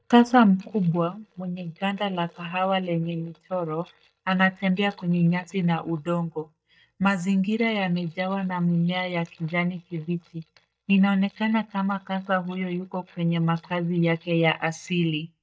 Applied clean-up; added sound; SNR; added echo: neural mask model DeepFilterNet 3.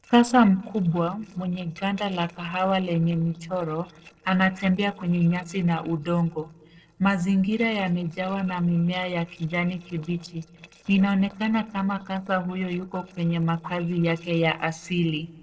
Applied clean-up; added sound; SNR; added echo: neural separator model SepFormer DNS4.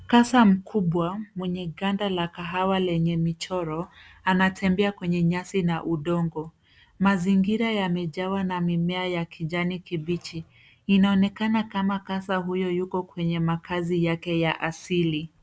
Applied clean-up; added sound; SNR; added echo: none; none; none; none.